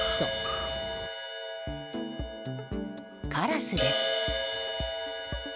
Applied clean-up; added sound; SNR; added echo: none; Crash cymbal; -3 dB; none.